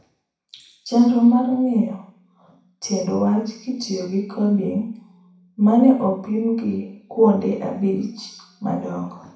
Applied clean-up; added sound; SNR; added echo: none; none; none; reverberation time 0.6 s.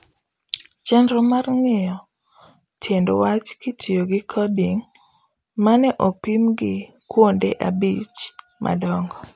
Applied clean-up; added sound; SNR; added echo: none; none; none; none.